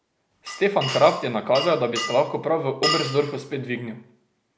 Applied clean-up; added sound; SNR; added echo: none; Glass; 8 dB; none.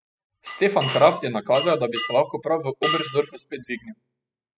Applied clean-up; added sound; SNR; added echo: classical method spectral subtraction.